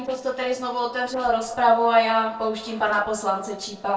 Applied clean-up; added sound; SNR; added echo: neural separator model SepFormer DNS4.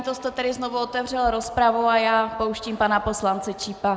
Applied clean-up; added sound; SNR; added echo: none; none; none; none.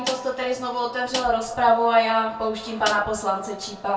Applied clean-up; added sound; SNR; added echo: none; Snare drum; 14 dB; reverberation time 0.2 s.